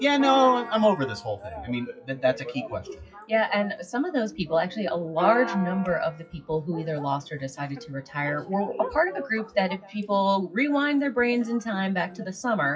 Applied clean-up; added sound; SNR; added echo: classical method WPE with log-MMSE.